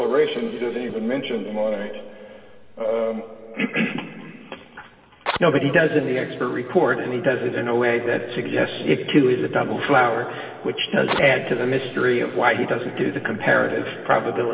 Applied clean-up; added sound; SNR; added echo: none; Fire; 17 dB; reverberation time 2.7 s.